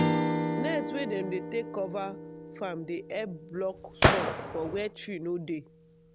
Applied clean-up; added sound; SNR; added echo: none; Strum + Gunshot, gunfire; -3 dB; none.